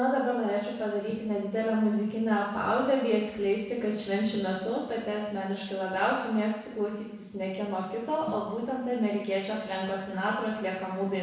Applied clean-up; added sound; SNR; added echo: none; Snare drum; 19 dB; reverberation time 1.0 s.